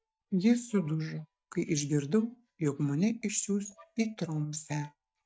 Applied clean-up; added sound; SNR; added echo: neural mask model DeepFilterNet 3.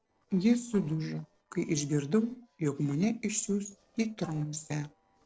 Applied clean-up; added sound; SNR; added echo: neural separator model SepFormer DNS4.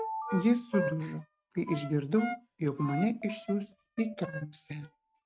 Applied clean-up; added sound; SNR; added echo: neural mask model RNNoise.